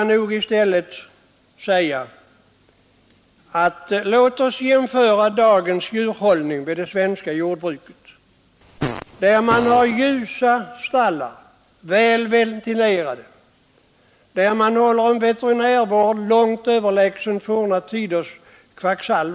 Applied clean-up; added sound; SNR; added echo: none; Fart; 10 dB; none.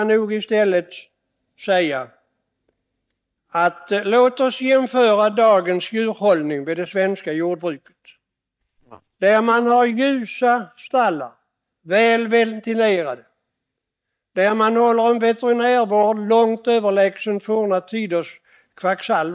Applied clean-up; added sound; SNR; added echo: neural mask model DeepFilterNet 3.